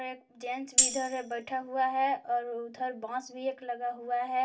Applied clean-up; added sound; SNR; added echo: none; Tambourine; -4 dB; reverberation time 0.2 s.